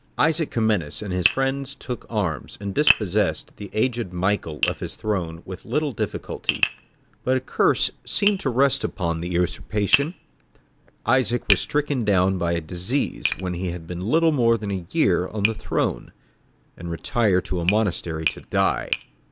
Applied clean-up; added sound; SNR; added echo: none; Tap; 8 dB; none.